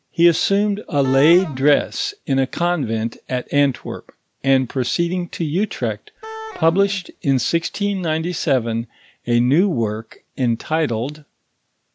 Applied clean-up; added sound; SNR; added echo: none; Wind instrument, woodwind instrument; 14 dB; none.